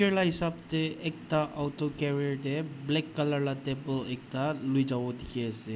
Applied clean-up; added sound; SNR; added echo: none; none; none; none.